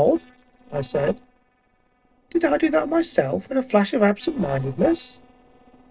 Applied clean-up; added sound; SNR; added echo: neural separator model SepFormer DNS4.